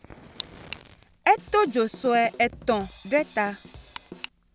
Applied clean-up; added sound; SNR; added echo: none; Fire + Drum kit; 19 dB; none.